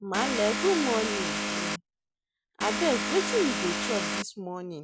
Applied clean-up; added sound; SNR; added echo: none; Vehicle; -1 dB; none.